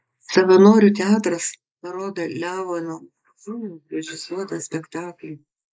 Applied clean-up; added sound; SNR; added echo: neural mask model Resemble Enhance denoiser.